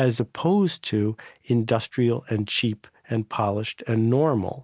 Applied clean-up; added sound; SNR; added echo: none; none; none; none.